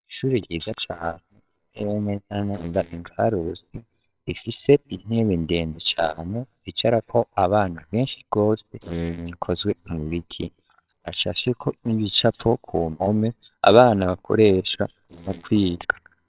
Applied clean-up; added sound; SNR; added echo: neural separator model SepFormer WHAMR!.